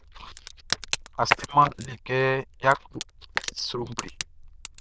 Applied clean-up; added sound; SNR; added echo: neural diffusion model UNIVERSE++.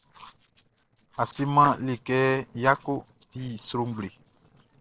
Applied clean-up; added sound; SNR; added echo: neural separator model SepFormer DNS4.